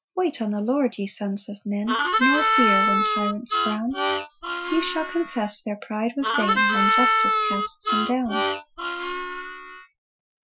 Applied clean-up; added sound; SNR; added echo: classical method Wiener filter.